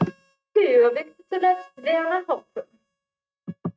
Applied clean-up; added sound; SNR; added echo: neural mask model RNNoise.